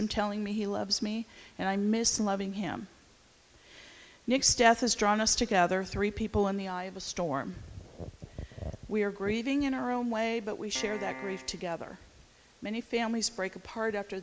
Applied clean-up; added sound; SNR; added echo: none; Piano; 12 dB; none.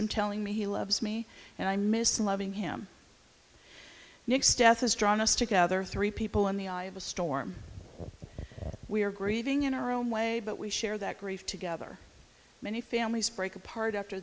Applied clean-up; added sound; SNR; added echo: none; none; none; none.